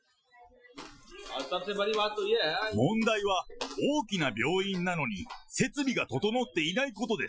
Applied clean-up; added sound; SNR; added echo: classical method Wiener filter.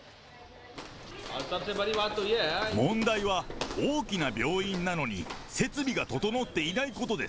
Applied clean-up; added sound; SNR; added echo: none; Walk, footsteps; 11 dB; none.